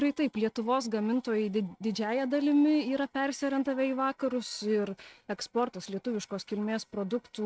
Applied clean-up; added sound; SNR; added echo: neural mask model RNNoise.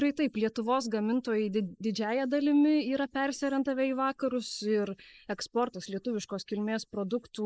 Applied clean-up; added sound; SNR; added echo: neural mask model Resemble Enhance denoiser.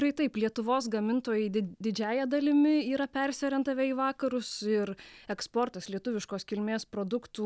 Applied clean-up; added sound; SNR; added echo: none; none; none; none.